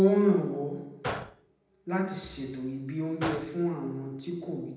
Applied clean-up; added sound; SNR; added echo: none; Gunshot, gunfire; 12 dB; reverberation time 0.9 s.